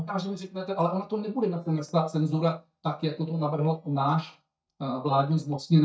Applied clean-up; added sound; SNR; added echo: neural mask model DeepFilterNet 3.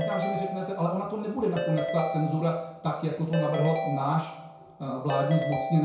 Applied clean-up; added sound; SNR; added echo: none; Ringtone / Keyboard (musical); 5 dB; reverberation time 0.6 s.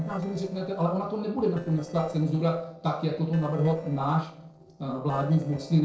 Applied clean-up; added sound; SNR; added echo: neural separator model SepFormer DNS4.